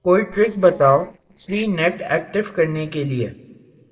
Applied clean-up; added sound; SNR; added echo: neural separator model SepFormer DNS4.